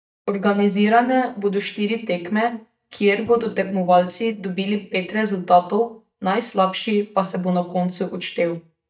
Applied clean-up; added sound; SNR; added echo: neural mask model DeepFilterNet 3.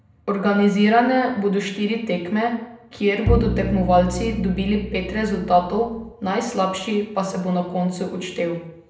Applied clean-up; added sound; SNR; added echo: none; Bowed string instrument; 5 dB; reverberation time 0.7 s.